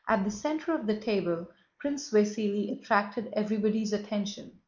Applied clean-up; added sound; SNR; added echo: neural mask model Resemble Enhance denoiser.